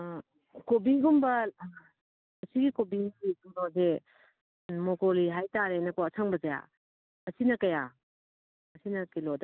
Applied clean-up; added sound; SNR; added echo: none; none; none; none.